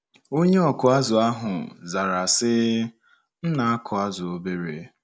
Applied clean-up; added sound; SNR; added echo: none; none; none; none.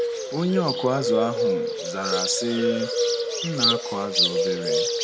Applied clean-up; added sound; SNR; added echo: none; Bird; -3 dB; none.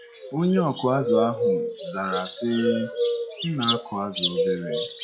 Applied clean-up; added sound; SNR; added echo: classical method log-MMSE.